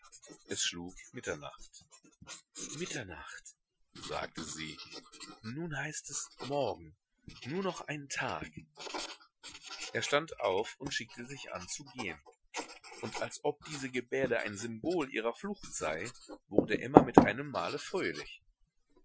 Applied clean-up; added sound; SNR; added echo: classical method Wiener filter.